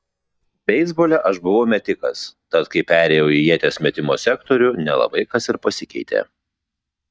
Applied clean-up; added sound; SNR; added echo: neural mask model DeepFilterNet 3.